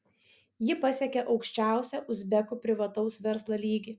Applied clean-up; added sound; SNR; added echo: none; none; none; none.